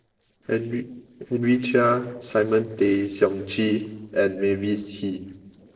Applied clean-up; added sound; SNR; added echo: neural separator model SepFormer DNS4.